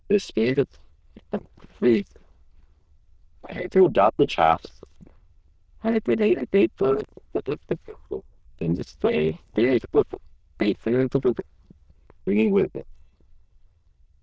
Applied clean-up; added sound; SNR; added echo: neural diffusion model UNIVERSE++.